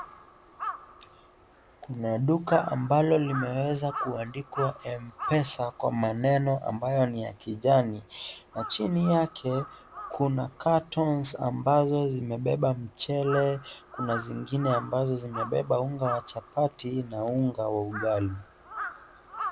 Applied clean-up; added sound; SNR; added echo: none; Crow; 13 dB; none.